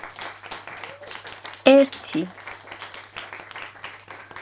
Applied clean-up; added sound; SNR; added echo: none; Cheering; 13 dB; none.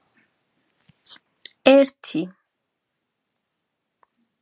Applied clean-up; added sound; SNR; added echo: none; none; none; none.